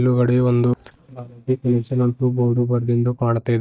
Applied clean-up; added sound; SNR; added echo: neural mask model DeepFilterNet 3.